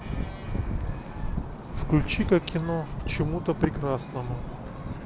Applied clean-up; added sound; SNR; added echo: none; Wind / Ocean; 10 dB; none.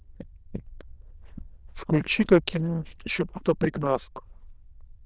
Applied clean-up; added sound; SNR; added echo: neural diffusion model UNIVERSE++.